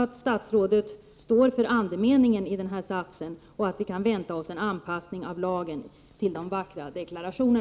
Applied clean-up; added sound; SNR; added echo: none; none; none; none.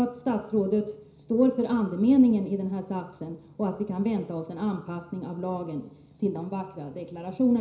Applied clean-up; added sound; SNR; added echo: none; none; none; reverberation time 0.5 s.